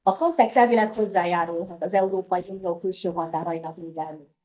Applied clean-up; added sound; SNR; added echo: neural mask model DeepFilterNet 3.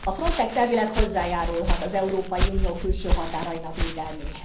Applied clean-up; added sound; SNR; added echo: none; Walk, footsteps; 0 dB; reverberation time 0.6 s.